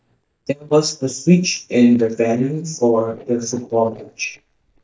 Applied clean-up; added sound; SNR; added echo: neural mask model DeepFilterNet 3.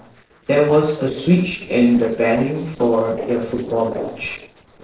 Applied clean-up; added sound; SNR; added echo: neural separator model SepFormer DNS4.